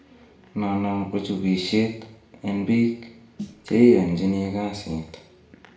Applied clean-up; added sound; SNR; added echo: none; Snare drum; 19 dB; reverberation time 0.6 s.